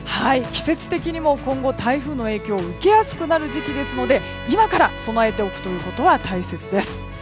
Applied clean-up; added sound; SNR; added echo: none; Trumpet; 16 dB; none.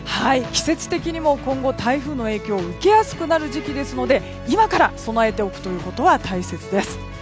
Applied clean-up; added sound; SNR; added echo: none; none; none; none.